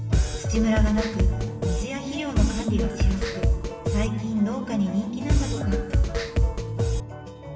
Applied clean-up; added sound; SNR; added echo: none; Drum kit; -4 dB; reverberation time 1.9 s.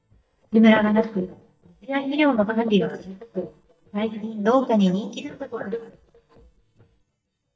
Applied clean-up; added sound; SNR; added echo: neural mask model DeepFilterNet 3.